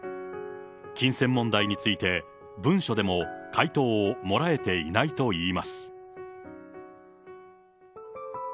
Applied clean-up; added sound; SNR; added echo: none; none; none; none.